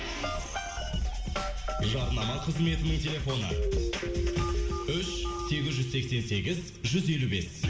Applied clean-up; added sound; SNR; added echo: none; Snare drum; 18 dB; reverberation time 0.7 s.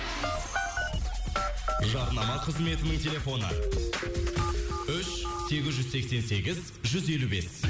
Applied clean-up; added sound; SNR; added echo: none; none; none; none.